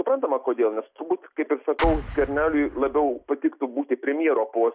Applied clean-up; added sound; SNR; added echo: none; Explosion; 9 dB; none.